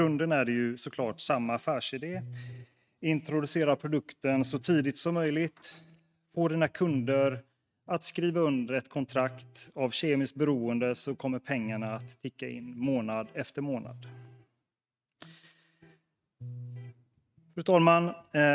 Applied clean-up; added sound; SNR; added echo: neural mask model RNNoise.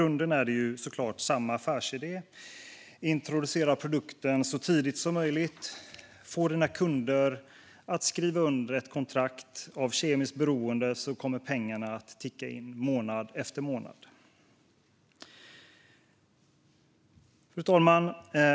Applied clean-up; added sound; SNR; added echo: none; none; none; none.